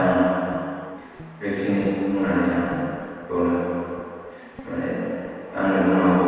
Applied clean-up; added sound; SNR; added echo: none; Guitar; 19 dB; reverberation time 2.1 s.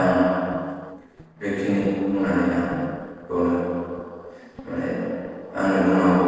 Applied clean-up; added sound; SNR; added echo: neural separator model SepFormer DNS4.